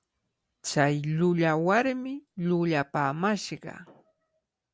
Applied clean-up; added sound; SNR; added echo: none; none; none; none.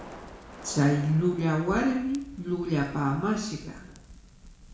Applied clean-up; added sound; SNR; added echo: none; Crackle; 17 dB; reverberation time 0.7 s.